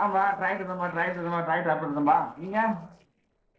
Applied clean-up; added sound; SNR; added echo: neural separator model SepFormer DNS4.